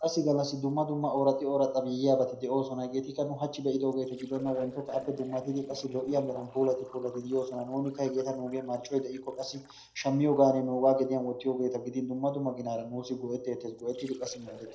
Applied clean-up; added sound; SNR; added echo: neural separator model SepFormer DNS4.